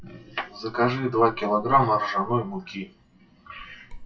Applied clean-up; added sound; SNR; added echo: classical method WPE with log-MMSE.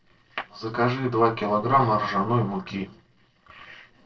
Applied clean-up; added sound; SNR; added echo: neural separator model SepFormer DNS4.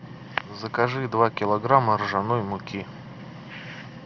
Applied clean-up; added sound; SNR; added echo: none; none; none; none.